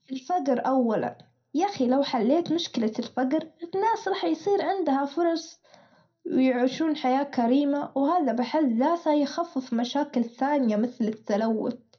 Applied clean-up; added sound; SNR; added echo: none; none; none; reverberation time 0.2 s.